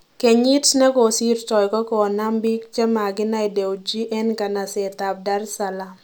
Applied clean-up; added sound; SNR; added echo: none; none; none; none.